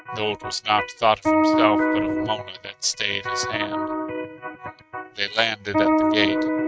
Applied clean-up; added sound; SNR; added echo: neural mask model RNNoise.